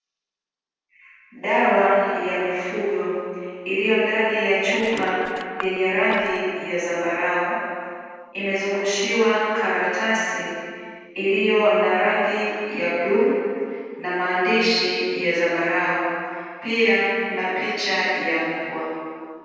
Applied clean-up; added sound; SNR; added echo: neural separator model SepFormer DNS4.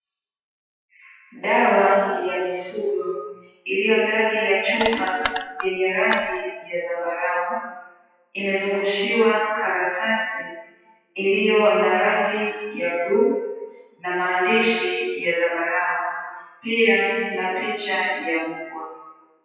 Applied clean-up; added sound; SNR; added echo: classical method WPE with log-MMSE.